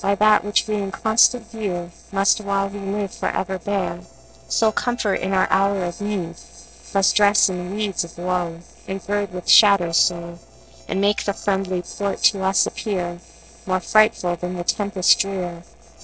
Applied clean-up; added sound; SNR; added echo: neural separator model SepFormer DNS4.